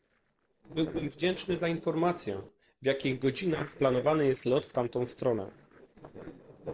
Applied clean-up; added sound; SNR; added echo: neural separator model SepFormer DNS4.